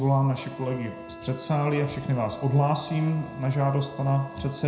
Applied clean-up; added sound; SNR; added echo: none; Wind instrument, woodwind instrument; 17 dB; reverberation time 0.4 s.